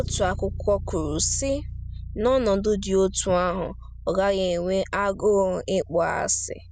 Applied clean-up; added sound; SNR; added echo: none; Bass guitar; 11 dB; none.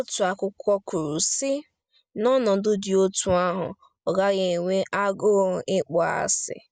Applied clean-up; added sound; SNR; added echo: none; none; none; none.